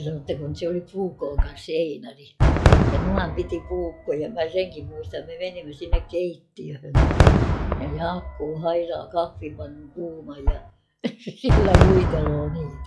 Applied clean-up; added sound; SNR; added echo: classical method log-MMSE.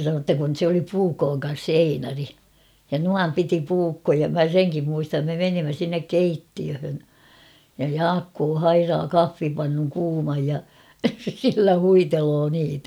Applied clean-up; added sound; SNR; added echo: none; none; none; none.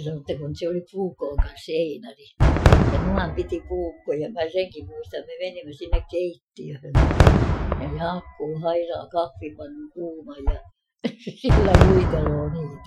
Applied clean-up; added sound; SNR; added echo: classical method Wiener filter.